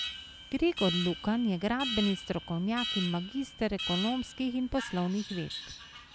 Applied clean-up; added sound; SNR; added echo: none; Alarm; 8 dB; none.